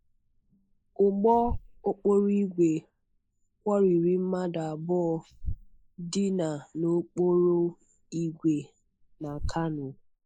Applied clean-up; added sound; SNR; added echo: neural mask model Resemble Enhance denoiser.